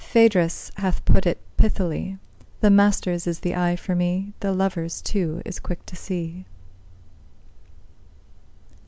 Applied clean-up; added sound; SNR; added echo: none; none; none; none.